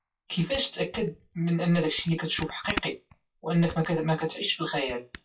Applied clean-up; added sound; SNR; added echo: classical method WPE with log-MMSE.